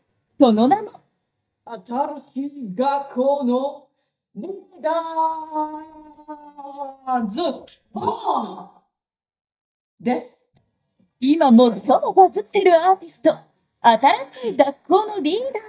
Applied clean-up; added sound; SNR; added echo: neural mask model DeepFilterNet 3.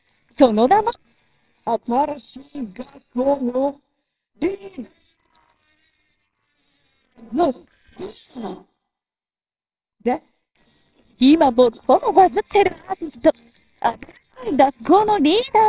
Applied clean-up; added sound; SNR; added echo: neural separator model SepFormer WHAMR!.